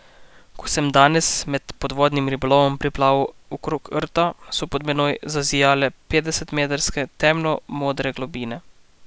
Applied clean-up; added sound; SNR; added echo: none; none; none; none.